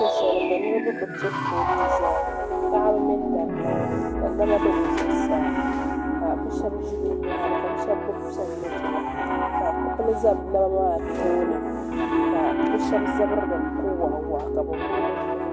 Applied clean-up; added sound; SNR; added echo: none; Piano; -3 dB; none.